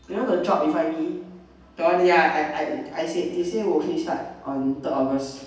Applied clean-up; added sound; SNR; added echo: none; none; none; reverberation time 0.9 s.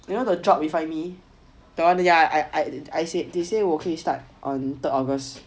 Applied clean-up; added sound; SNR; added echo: none; none; none; none.